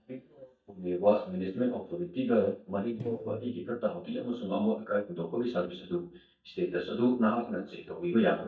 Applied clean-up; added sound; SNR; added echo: neural mask model DeepFilterNet 3.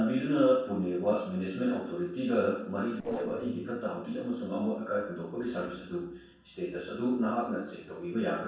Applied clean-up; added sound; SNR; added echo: neural separator model SepFormer DNS4.